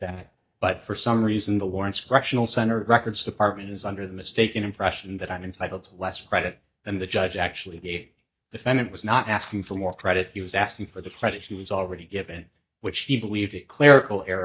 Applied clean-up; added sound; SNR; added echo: neural mask model DeepFilterNet 3.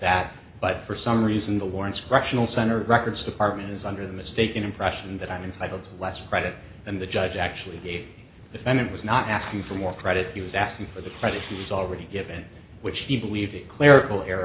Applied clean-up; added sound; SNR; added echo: none; Fireworks; 18 dB; none.